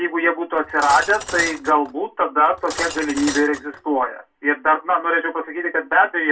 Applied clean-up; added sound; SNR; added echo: none; Cutlery, silverware; 12 dB; reverberation time 0.2 s.